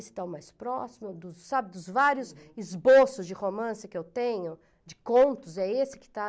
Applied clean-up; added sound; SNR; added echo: none; none; none; none.